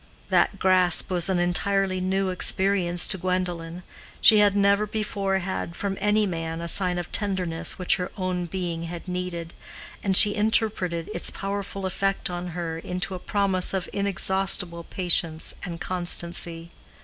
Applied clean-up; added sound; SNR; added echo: none; none; none; none.